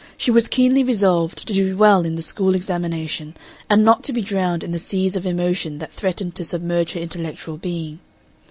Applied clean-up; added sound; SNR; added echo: none; none; none; none.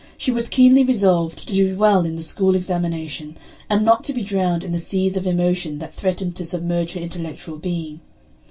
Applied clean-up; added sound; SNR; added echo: none; none; none; reverberation time 0.1 s.